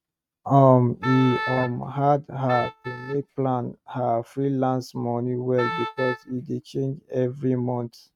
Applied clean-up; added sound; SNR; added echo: neural mask model RNNoise.